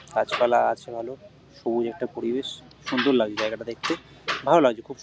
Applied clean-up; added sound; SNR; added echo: none; none; none; none.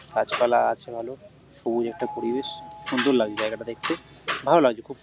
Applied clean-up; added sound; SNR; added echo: none; Doorbell; 16 dB; none.